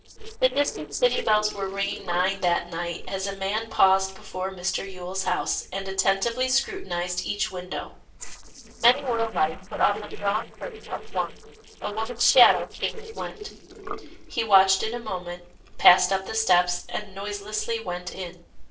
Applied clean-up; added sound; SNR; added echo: neural separator model SepFormer DNS4.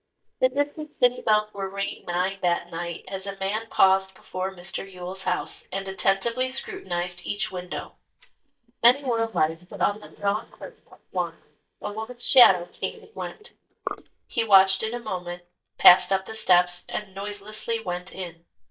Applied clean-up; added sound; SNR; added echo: neural mask model DeepFilterNet 3.